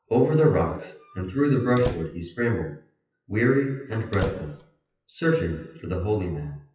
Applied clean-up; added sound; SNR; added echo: classical method WPE with log-MMSE.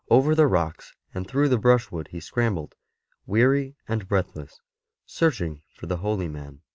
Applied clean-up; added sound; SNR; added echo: none; none; none; none.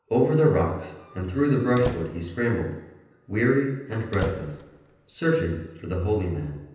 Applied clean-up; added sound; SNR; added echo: none; Squeak; 15 dB; reverberation time 0.9 s.